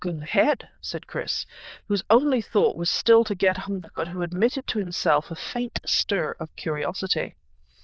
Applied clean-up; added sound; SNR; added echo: neural diffusion model UNIVERSE++.